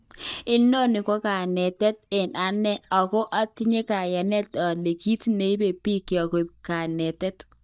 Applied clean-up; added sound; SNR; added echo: neural mask model DeepFilterNet 3.